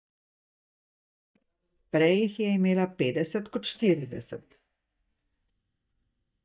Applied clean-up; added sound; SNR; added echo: neural mask model DeepFilterNet 3.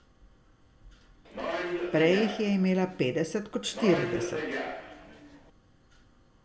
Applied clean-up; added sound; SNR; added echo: none; Subway, metro, underground; 4 dB; reverberation time 0.3 s.